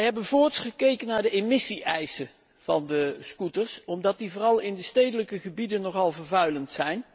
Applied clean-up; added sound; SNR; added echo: none; none; none; none.